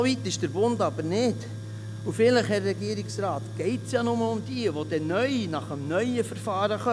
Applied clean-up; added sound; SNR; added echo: none; Tools; 9 dB; none.